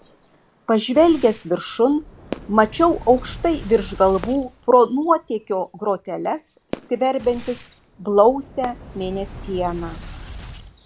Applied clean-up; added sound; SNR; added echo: none; Fireworks + Boom; 16 dB; none.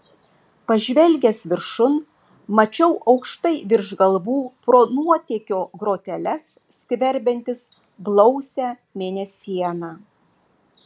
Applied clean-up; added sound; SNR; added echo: none; none; none; none.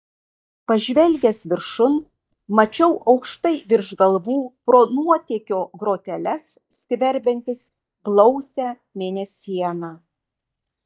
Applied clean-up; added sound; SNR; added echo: neural mask model DeepFilterNet 3.